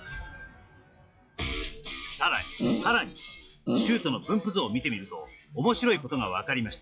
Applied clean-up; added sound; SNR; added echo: classical method log-MMSE.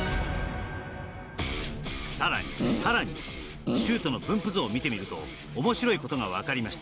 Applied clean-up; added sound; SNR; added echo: none; Fart; 0 dB; none.